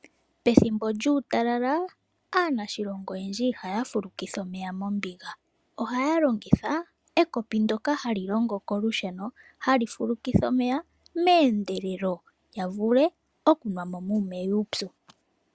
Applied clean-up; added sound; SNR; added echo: none; none; none; none.